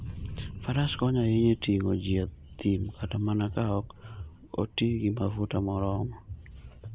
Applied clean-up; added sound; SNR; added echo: none; Thunder; 16 dB; none.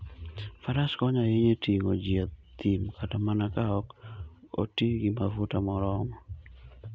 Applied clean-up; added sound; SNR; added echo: none; none; none; none.